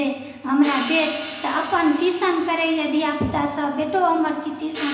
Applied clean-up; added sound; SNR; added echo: none; Hi-hat; 14 dB; reverberation time 1.0 s.